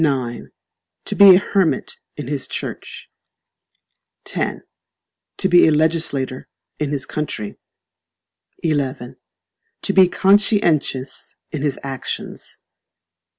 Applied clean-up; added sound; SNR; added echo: none; none; none; none.